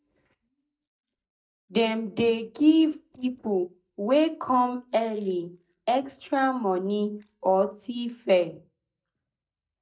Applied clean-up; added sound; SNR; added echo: neural mask model DeepFilterNet 3.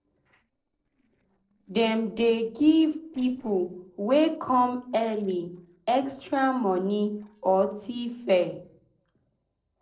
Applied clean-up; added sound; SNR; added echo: neural separator model SepFormer DNS4.